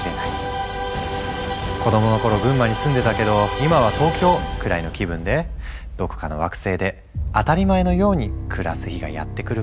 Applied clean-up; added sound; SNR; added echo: none; none; none; none.